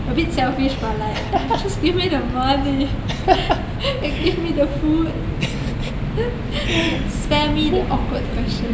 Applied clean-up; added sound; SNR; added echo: none; none; none; none.